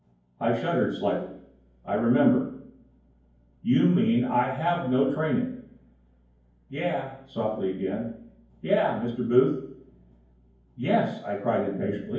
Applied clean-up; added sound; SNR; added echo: none; none; none; reverberation time 0.9 s.